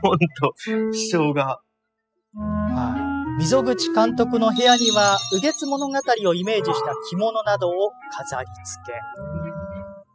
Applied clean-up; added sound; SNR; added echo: classical method spectral subtraction.